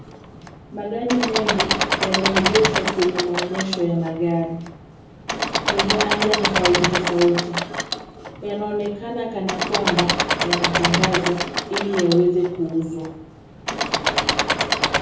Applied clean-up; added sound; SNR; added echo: none; Engine / Mechanisms; 0 dB; reverberation time 0.7 s.